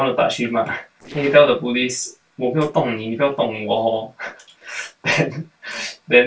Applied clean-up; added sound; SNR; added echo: neural separator model SepFormer DNS4.